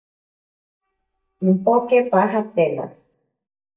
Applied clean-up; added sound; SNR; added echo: neural mask model DeepFilterNet 3.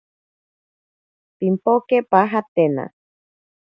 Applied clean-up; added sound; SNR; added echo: none; none; none; none.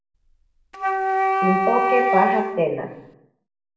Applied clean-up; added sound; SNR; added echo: none; Wind instrument, woodwind instrument; -3 dB; reverberation time 0.8 s.